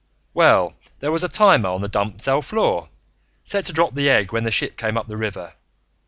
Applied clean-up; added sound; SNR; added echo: none; none; none; none.